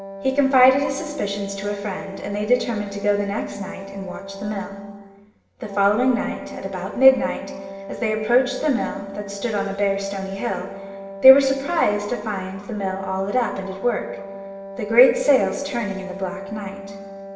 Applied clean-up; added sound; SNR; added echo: none; Wind instrument, woodwind instrument; 13 dB; reverberation time 1.4 s.